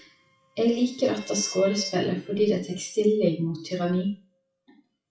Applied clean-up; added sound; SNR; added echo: classical method WPE with log-MMSE.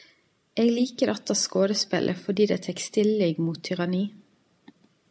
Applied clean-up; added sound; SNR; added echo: none; none; none; none.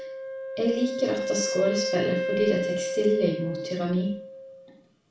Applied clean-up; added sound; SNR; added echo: none; Wind instrument, woodwind instrument; 4 dB; reverberation time 0.4 s.